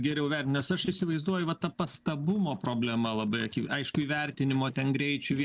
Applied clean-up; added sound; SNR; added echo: neural separator model SepFormer DNS4.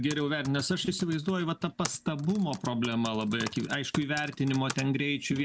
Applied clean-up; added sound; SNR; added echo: none; Typing; 14 dB; none.